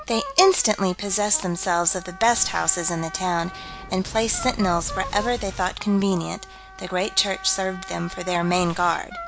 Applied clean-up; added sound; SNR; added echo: none; Wind instrument, woodwind instrument + Boom; 13 dB; none.